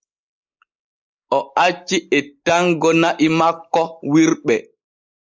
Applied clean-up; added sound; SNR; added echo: neural mask model Resemble Enhance denoiser.